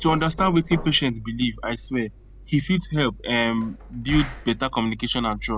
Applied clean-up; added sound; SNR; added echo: none; Knock; 13 dB; none.